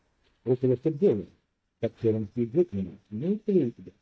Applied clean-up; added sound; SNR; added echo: neural mask model DeepFilterNet 3.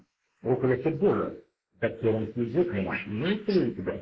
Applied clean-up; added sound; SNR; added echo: neural mask model Resemble Enhance denoiser.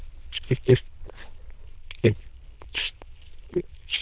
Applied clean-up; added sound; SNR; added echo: neural diffusion model UNIVERSE++.